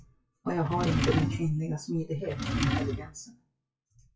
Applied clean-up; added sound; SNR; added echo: classical method WPE with log-MMSE.